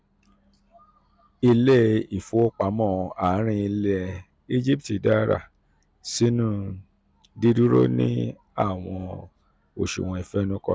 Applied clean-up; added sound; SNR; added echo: none; none; none; none.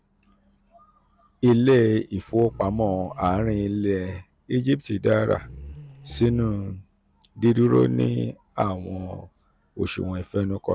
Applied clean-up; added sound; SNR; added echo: none; Growling; 15 dB; none.